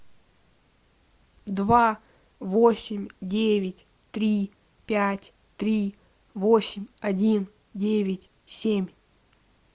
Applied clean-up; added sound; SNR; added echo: none; none; none; none.